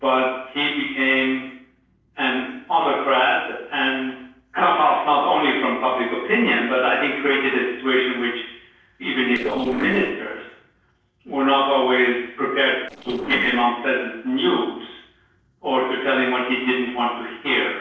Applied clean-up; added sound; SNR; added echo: neural separator model SepFormer DNS4.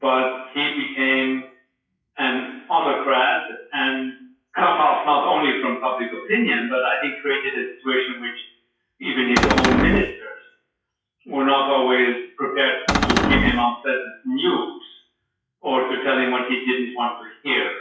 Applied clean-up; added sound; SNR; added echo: classical method WPE with log-MMSE.